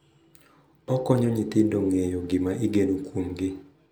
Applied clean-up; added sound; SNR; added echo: none; none; none; none.